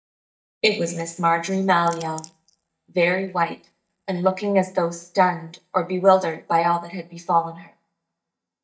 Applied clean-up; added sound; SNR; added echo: neural mask model DeepFilterNet 3.